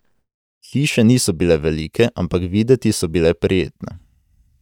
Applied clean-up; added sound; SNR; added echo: neural mask model DeepFilterNet 3.